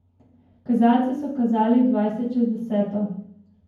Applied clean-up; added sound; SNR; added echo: none; none; none; reverberation time 0.9 s.